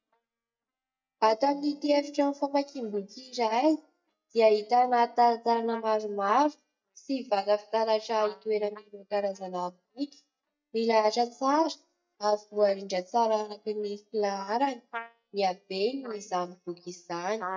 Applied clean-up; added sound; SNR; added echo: neural mask model DeepFilterNet 3.